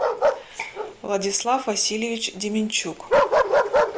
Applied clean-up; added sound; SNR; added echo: none; Bark; -3 dB; none.